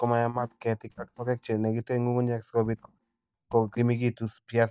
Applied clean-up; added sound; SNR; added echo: neural mask model DeepFilterNet 3.